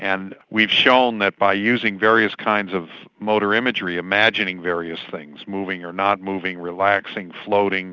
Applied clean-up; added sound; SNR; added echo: none; none; none; none.